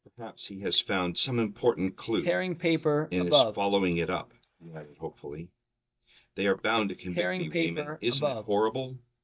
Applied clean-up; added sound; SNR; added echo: neural mask model DeepFilterNet 3.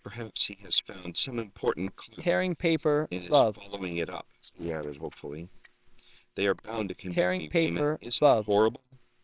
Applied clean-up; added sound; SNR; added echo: neural separator model SepFormer WHAMR!.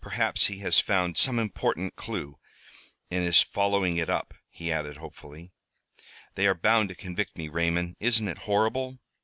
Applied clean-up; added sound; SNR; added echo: none; none; none; none.